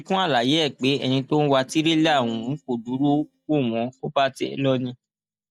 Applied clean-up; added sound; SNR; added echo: neural mask model DeepFilterNet 3.